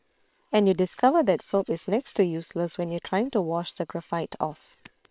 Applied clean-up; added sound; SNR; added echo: neural separator model SepFormer WHAM!.